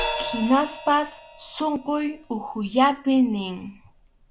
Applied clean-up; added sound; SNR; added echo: none; Crash cymbal; 11 dB; none.